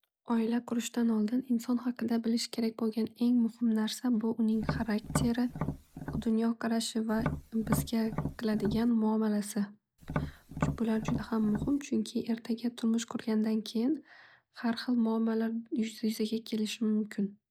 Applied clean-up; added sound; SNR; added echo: none; Tap; 5 dB; none.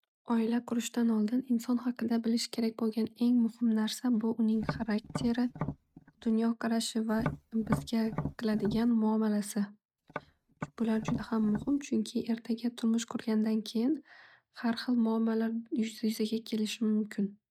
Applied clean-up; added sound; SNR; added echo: neural mask model RNNoise.